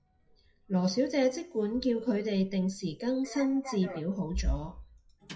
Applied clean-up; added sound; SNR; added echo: classical method WPE with log-MMSE.